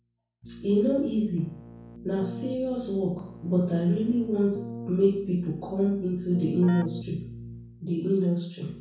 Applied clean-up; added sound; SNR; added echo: none; Keyboard (musical); 14 dB; reverberation time 0.5 s.